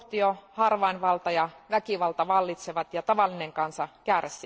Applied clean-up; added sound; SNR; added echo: none; none; none; none.